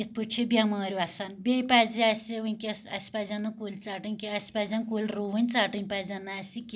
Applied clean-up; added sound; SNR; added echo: none; none; none; none.